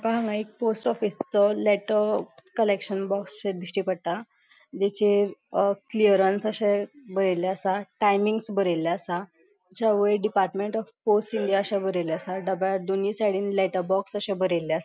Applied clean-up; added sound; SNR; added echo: none; none; none; none.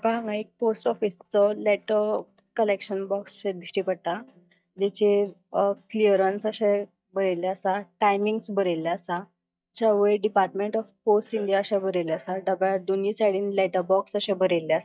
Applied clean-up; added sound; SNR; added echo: neural mask model DeepFilterNet 3.